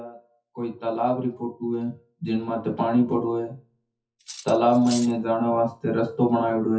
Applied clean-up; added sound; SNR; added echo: classical method WPE with log-MMSE.